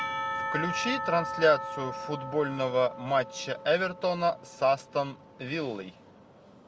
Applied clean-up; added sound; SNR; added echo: none; Church bell / Percussion; 8 dB; none.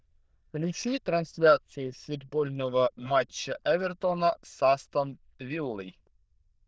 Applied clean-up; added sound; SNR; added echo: neural diffusion model UNIVERSE++.